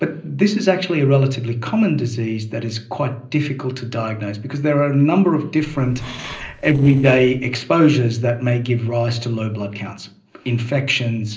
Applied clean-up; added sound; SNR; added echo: neural separator model SepFormer DNS4.